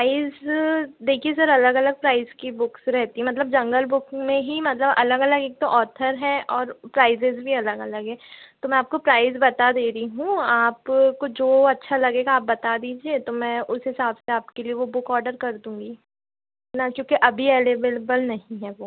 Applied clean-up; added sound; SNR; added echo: none; none; none; none.